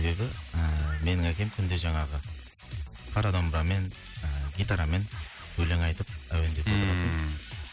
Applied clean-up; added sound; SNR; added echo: none; none; none; none.